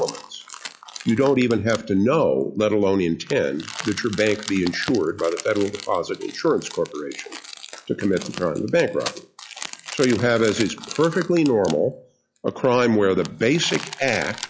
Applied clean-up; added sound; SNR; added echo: classical method log-MMSE.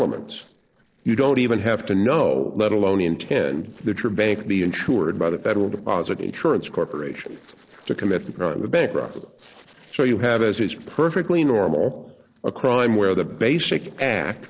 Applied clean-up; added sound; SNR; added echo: neural separator model SepFormer DNS4.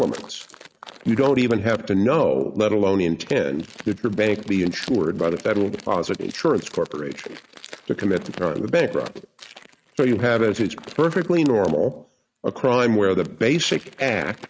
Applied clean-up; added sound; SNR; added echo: neural mask model RNNoise.